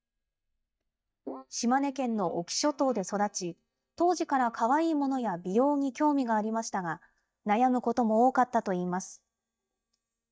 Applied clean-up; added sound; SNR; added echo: neural mask model DeepFilterNet 3.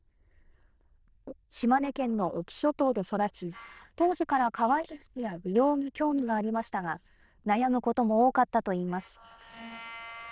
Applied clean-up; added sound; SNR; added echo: neural diffusion model UNIVERSE++.